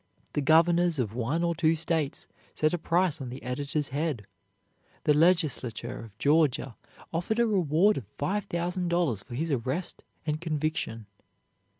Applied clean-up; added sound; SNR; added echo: none; none; none; none.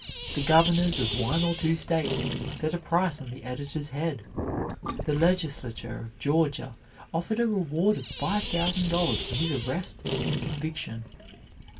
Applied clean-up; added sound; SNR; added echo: none; Sink (filling or washing); 6 dB; reverberation time 0.2 s.